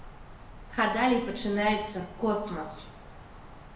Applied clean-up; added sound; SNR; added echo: none; Wind; 14 dB; reverberation time 0.9 s.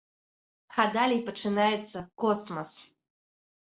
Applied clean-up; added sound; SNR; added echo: none; none; none; none.